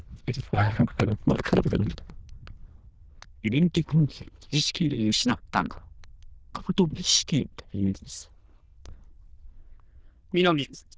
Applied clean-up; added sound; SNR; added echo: neural diffusion model UNIVERSE++.